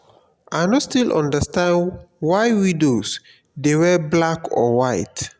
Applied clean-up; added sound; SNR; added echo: none; none; none; none.